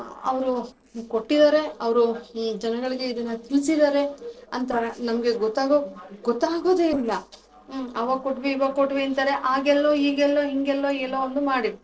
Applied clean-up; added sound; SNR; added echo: neural separator model SepFormer DNS4.